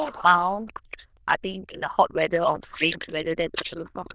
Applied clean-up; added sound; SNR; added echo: neural diffusion model UNIVERSE++.